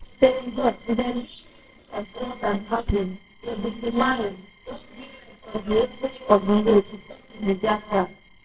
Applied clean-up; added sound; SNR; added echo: neural separator model SepFormer WHAMR!.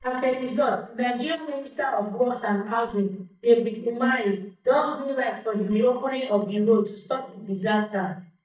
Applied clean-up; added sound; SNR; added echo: neural mask model DeepFilterNet 3.